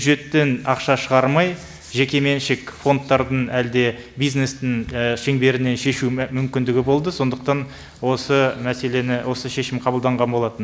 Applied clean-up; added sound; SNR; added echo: none; none; none; none.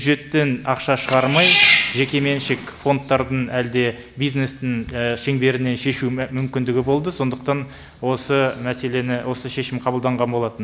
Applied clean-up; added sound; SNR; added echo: none; Cat; 0 dB; none.